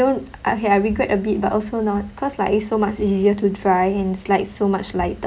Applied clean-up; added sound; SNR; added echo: none; none; none; none.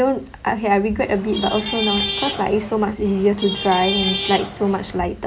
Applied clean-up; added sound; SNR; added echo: none; Traffic noise, roadway noise / Vehicle horn, car horn, honking; 6 dB; none.